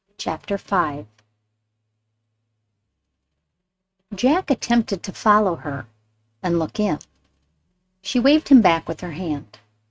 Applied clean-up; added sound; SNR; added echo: neural mask model RNNoise.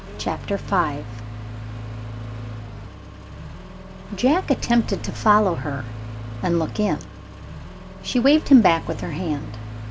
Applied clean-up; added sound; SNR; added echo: none; Accelerating, revving, vroom; 10 dB; none.